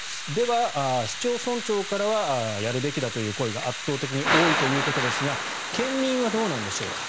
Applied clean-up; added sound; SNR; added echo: none; Thunder / Rain; 3 dB; none.